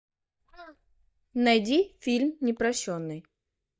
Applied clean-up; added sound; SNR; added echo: neural mask model DeepFilterNet 3.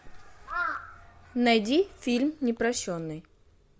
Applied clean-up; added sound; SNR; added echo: none; Crow; 9 dB; none.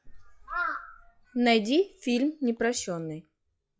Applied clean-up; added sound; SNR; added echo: classical method log-MMSE.